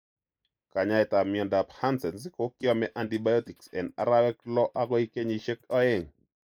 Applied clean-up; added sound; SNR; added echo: neural mask model Resemble Enhance denoiser.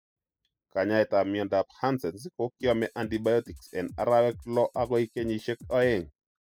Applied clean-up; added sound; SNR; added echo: classical method spectral subtraction.